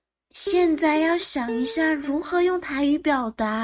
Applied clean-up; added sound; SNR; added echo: neural mask model RNNoise.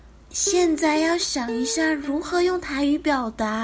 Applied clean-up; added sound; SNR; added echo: none; Plucked string instrument; 14 dB; none.